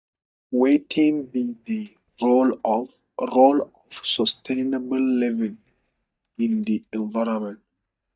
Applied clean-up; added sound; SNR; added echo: neural mask model DeepFilterNet 3.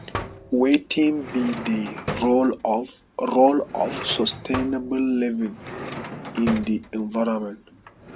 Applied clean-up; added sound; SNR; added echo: none; Drawer open or close; 12 dB; none.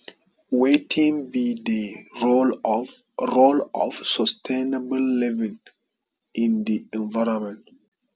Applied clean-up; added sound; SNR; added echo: none; none; none; none.